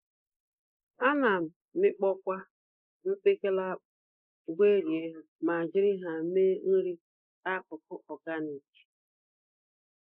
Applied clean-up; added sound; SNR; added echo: neural mask model Resemble Enhance denoiser.